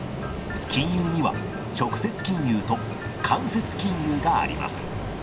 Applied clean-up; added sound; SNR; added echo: none; Ocean; 6 dB; reverberation time 0.6 s.